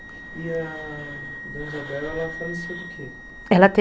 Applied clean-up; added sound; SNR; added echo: none; Wind instrument, woodwind instrument; 13 dB; none.